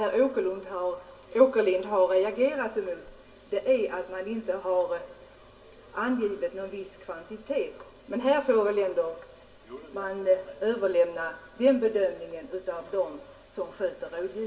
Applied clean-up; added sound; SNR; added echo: none; none; none; reverberation time 0.2 s.